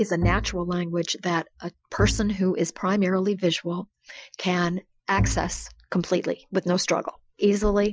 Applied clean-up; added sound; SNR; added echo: classical method Wiener filter.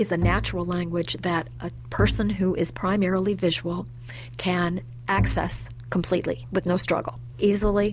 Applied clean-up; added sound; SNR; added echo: none; Bowed string instrument; 5 dB; none.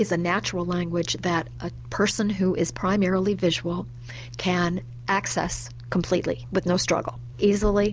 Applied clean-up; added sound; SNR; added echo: none; none; none; none.